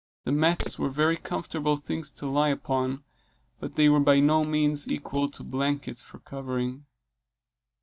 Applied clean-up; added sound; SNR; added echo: neural mask model DeepFilterNet 3.